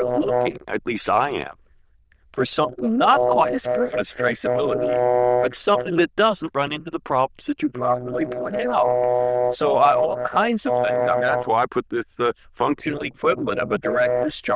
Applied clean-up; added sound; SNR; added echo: neural diffusion model UNIVERSE++.